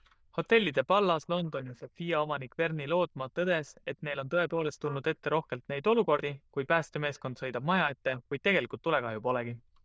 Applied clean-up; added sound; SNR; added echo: neural diffusion model UNIVERSE++.